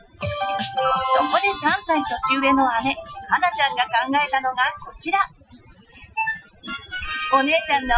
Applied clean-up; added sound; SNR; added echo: classical method Wiener filter.